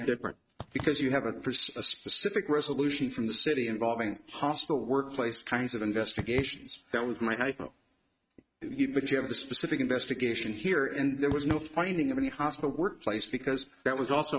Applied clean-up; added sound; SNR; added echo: neural mask model RNNoise.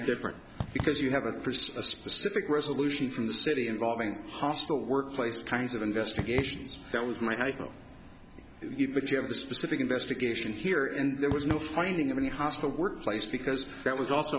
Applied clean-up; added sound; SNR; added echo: none; Fireworks; 11 dB; none.